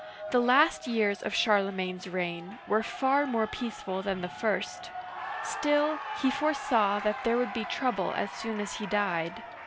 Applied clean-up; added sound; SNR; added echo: none; Cheering; 10 dB; none.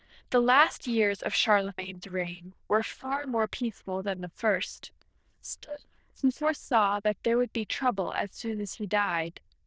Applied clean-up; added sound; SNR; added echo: neural diffusion model UNIVERSE++.